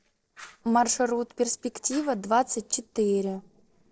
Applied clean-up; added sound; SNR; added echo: neural separator model SepFormer DNS4.